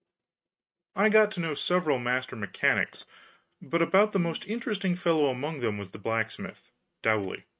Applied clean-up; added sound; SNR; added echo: neural mask model RNNoise.